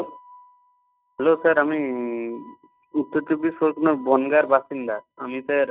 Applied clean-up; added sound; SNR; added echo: neural mask model RNNoise.